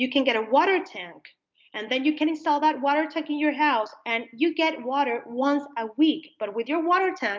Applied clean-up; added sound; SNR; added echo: none; none; none; none.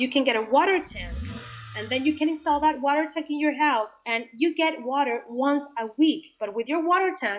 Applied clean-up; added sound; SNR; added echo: classical method log-MMSE.